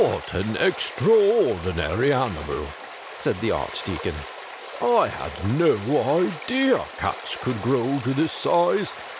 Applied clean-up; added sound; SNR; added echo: none; Stream; 14 dB; none.